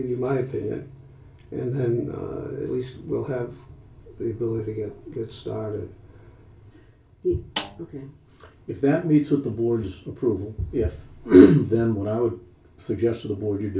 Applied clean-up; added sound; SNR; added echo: none; Snare drum; 11 dB; reverberation time 0.3 s.